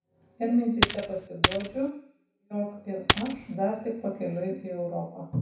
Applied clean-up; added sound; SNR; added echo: none; Coin (dropping); -4 dB; reverberation time 0.6 s.